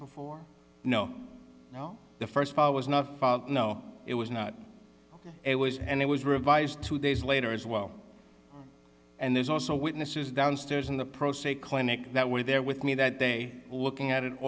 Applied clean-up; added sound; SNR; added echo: none; none; none; none.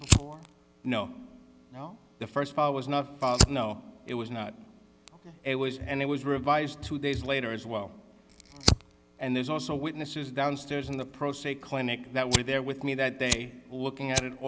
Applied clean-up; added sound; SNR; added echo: none; Fire; 3 dB; none.